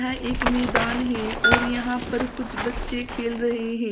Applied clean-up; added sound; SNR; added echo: none; Run + Bell; 0 dB; none.